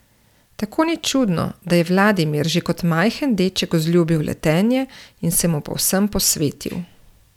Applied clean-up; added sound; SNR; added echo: none; none; none; none.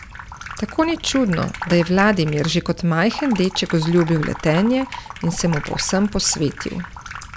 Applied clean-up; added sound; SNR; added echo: none; Sink (filling or washing) / Water tap, faucet; 13 dB; none.